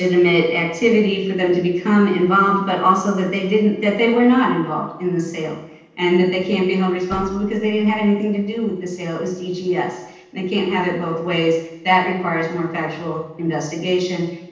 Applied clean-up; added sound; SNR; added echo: neural separator model SepFormer DNS4.